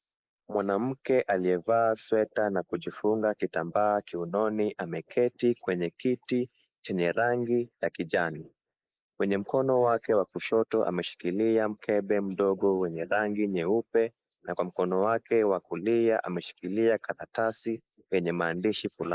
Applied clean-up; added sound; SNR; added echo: neural mask model Resemble Enhance denoiser.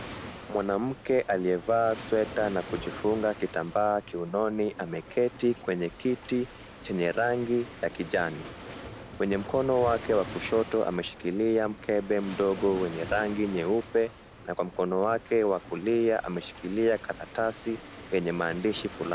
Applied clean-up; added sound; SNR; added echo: none; Waves, surf; 15 dB; none.